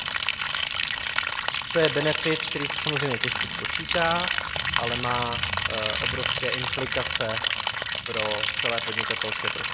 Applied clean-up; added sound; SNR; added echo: none; Liquid; -3 dB; none.